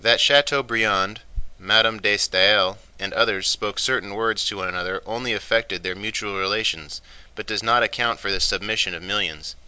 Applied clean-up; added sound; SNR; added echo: none; none; none; none.